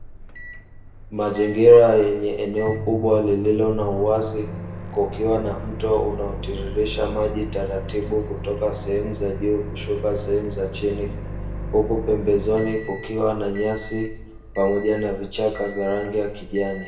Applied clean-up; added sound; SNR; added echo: none; Microwave oven; 10 dB; reverberation time 0.9 s.